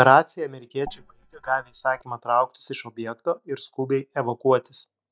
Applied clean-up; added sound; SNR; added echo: neural mask model DeepFilterNet 3.